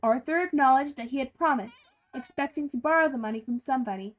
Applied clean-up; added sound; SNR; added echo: neural mask model RNNoise.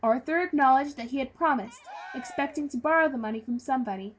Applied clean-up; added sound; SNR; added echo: none; Cheering; 19 dB; none.